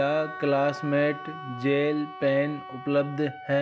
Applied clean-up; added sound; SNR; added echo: none; Wind instrument, woodwind instrument; 13 dB; none.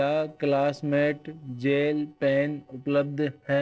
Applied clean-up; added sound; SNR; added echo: neural separator model SepFormer DNS4.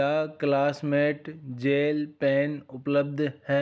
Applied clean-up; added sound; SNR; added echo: none; none; none; none.